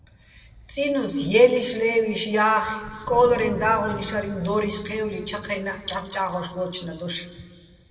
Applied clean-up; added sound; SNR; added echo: none; Wind; 18 dB; reverberation time 1.5 s.